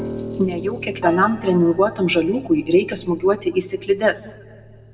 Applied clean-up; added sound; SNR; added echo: none; Piano; 13 dB; reverberation time 1.1 s.